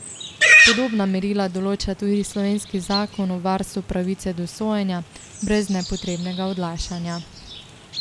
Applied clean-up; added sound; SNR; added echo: none; Livestock, farm animals, working animals; 0 dB; none.